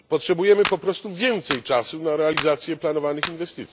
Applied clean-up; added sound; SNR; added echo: none; Clapping; 10 dB; none.